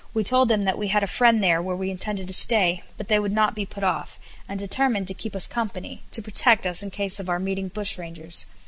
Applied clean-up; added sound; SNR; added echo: none; none; none; none.